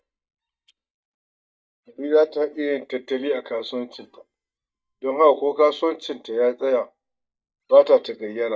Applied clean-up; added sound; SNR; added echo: neural mask model DeepFilterNet 3.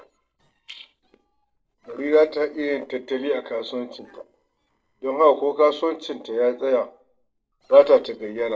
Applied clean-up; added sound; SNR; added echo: neural separator model SepFormer DNS4.